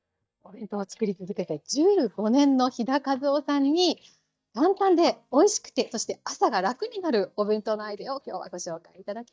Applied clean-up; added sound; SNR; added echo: neural mask model DeepFilterNet 3.